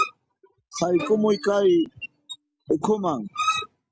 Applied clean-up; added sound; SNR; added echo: none; Bowed string instrument; 18 dB; none.